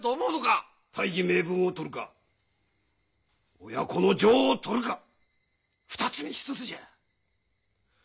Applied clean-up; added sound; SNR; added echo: none; none; none; none.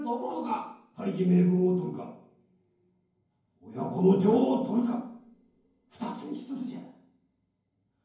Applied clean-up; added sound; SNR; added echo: none; none; none; reverberation time 0.9 s.